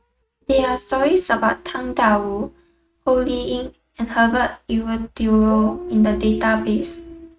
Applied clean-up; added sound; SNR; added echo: neural mask model RNNoise.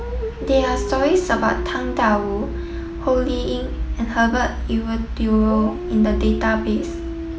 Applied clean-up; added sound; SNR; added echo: none; Dog; 10 dB; none.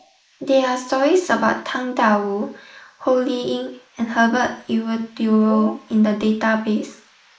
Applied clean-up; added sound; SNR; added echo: neural mask model Resemble Enhance denoiser.